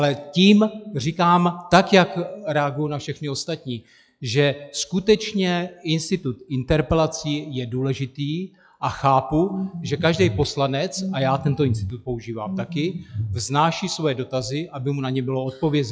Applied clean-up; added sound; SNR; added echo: classical method log-MMSE.